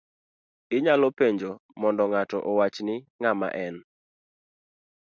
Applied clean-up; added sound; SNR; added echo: none; none; none; none.